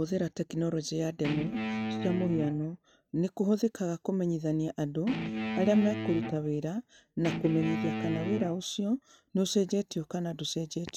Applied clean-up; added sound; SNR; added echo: neural mask model RNNoise.